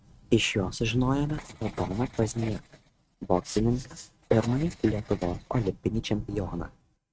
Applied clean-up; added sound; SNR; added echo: neural mask model RNNoise.